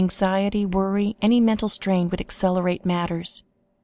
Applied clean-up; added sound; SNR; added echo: none; none; none; none.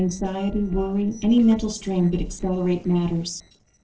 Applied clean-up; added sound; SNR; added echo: neural separator model SepFormer DNS4.